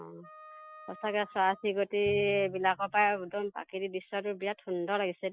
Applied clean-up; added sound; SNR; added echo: classical method Wiener filter.